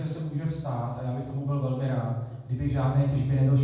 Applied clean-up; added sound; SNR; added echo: none; none; none; reverberation time 1.2 s.